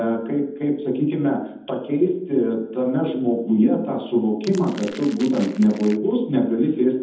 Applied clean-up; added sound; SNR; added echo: none; Crackle; 20 dB; reverberation time 0.8 s.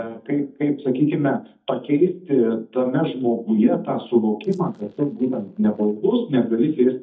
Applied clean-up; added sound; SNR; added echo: neural mask model DeepFilterNet 3.